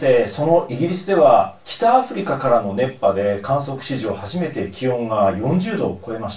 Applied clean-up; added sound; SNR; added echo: none; none; none; reverberation time 0.3 s.